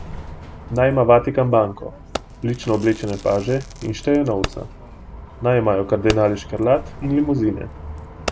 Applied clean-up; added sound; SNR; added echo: none; Bus + Fireworks; 13 dB; none.